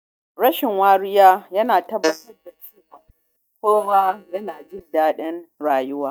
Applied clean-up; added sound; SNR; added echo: neural mask model DeepFilterNet 3.